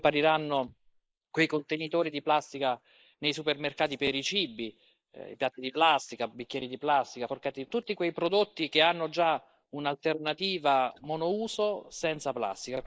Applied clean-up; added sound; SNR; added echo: neural mask model Resemble Enhance denoiser.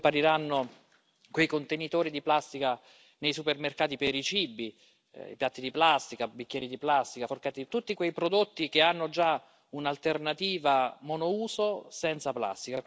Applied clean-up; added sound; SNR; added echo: none; none; none; none.